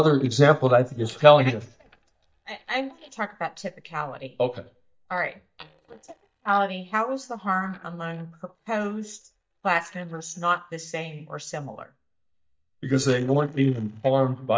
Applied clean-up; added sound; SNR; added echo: neural mask model DeepFilterNet 3.